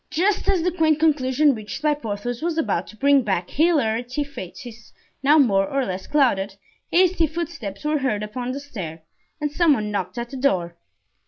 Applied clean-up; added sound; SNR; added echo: none; none; none; none.